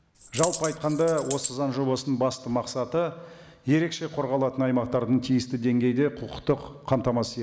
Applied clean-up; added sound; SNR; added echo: none; Coin (dropping); 10 dB; none.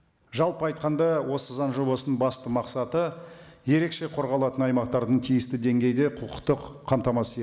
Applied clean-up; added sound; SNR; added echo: none; none; none; none.